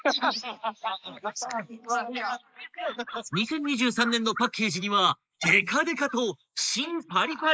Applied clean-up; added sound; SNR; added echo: neural mask model Resemble Enhance denoiser.